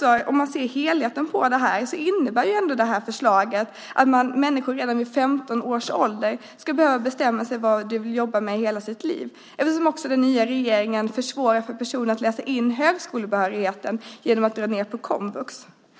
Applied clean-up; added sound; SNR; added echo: none; none; none; none.